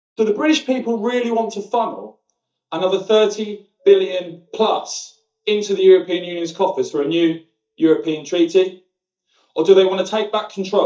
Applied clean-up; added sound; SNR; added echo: neural mask model DeepFilterNet 3.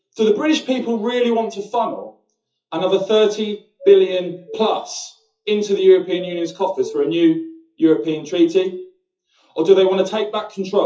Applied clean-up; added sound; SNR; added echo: classical method WPE with log-MMSE.